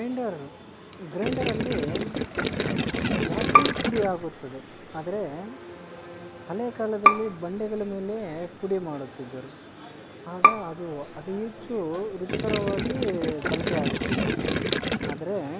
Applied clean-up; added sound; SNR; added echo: none; Bowed string instrument + Gurgling; -5 dB; none.